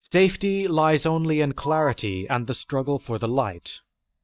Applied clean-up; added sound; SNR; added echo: neural mask model DeepFilterNet 3.